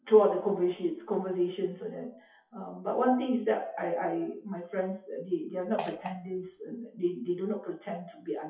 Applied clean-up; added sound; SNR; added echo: classical method WPE with log-MMSE.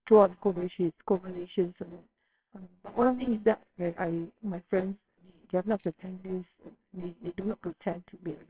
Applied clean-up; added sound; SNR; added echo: neural separator model SepFormer WHAMR!.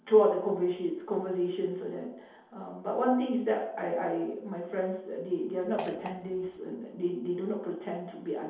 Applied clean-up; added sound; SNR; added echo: none; Fart; 13 dB; reverberation time 0.8 s.